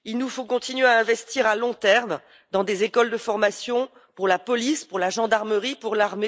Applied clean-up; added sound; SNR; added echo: neural mask model Resemble Enhance denoiser.